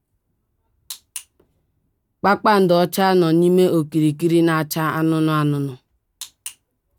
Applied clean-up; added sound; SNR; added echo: none; none; none; none.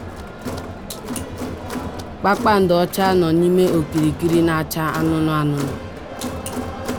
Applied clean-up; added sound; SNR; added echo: none; Crowd; 9 dB; none.